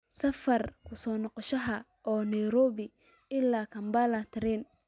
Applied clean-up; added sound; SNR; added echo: none; none; none; none.